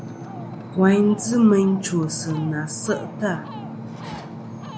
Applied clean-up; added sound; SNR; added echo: none; Ocean; 11 dB; none.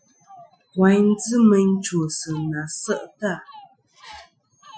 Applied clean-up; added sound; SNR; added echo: classical method Wiener filter.